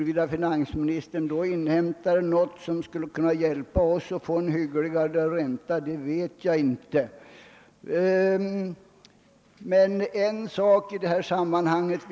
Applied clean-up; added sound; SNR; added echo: none; none; none; none.